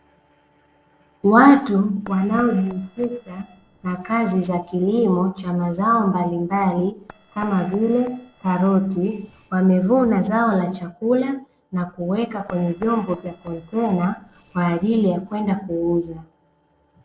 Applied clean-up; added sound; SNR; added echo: neural separator model SepFormer DNS4.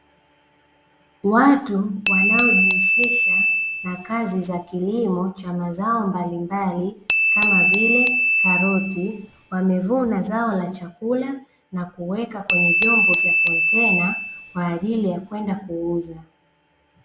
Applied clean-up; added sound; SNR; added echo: none; Glass / Bell; -3 dB; none.